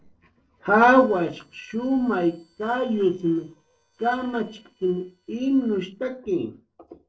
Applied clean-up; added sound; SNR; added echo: neural separator model SepFormer DNS4.